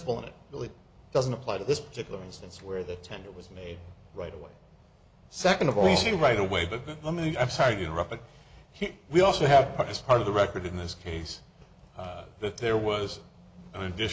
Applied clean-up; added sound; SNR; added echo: none; none; none; none.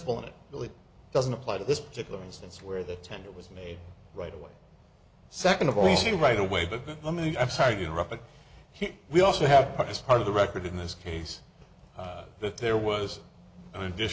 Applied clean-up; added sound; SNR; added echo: none; Wind instrument, woodwind instrument; 18 dB; none.